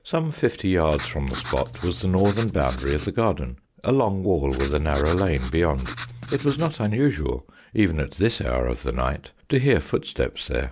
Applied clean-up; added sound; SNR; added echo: none; Writing; 13 dB; none.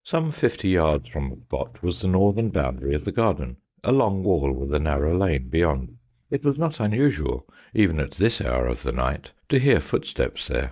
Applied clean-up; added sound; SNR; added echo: neural mask model DeepFilterNet 3.